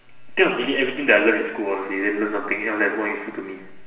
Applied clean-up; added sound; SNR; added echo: none; none; none; reverberation time 0.9 s.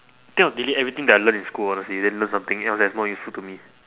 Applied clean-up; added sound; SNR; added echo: none; none; none; none.